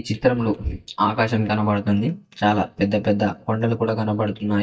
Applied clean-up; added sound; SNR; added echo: neural mask model DeepFilterNet 3.